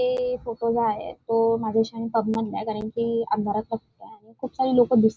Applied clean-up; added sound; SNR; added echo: none; none; none; none.